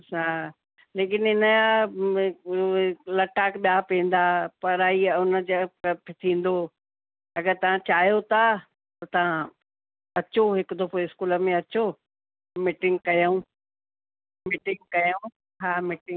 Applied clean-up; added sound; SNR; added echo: none; none; none; none.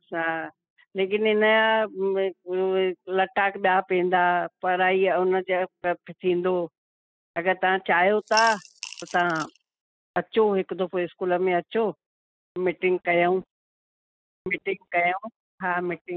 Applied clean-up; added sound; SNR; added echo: classical method spectral subtraction.